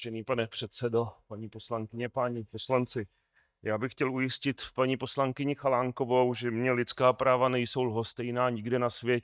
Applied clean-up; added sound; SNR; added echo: neural mask model DeepFilterNet 3.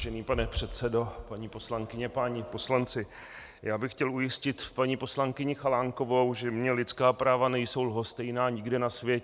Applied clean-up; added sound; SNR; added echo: none; none; none; none.